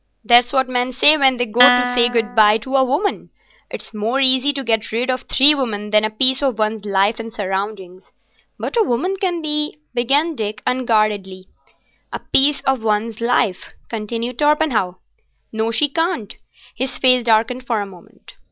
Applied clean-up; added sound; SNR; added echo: none; Guitar; -1 dB; none.